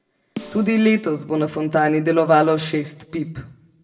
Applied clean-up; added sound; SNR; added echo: none; Snare drum; 19 dB; reverberation time 0.6 s.